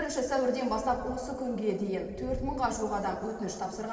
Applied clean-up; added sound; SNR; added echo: none; Wind; 13 dB; reverberation time 2.6 s.